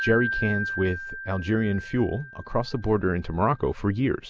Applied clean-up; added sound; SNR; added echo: none; Wind chime; 9 dB; none.